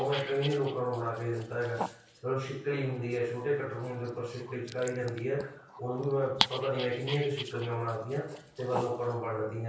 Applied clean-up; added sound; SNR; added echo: none; Dog; 9 dB; reverberation time 0.6 s.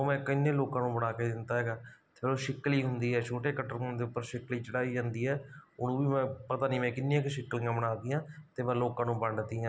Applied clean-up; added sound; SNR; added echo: none; none; none; none.